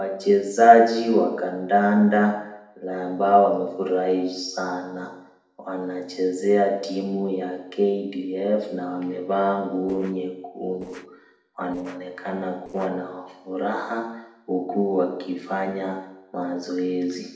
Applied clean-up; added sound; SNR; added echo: neural separator model SepFormer DNS4.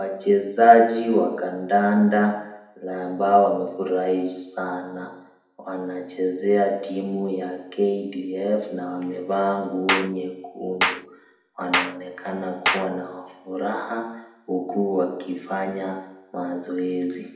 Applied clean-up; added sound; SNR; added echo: none; Clapping; 4 dB; reverberation time 0.8 s.